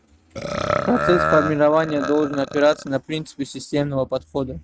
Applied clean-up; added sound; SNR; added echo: neural mask model RNNoise.